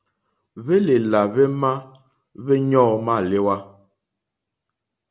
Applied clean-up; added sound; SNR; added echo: none; none; none; none.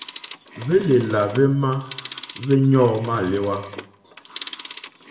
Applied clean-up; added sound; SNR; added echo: none; Telephone; 17 dB; reverberation time 0.7 s.